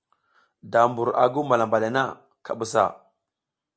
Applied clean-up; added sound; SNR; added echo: none; none; none; none.